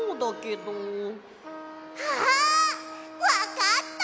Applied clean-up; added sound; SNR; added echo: none; Trumpet; 16 dB; none.